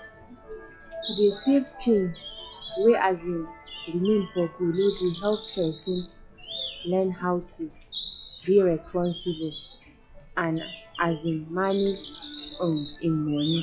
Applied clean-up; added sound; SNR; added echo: classical method log-MMSE.